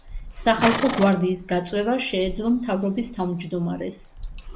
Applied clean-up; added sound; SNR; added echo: none; Livestock, farm animals, working animals; 10 dB; none.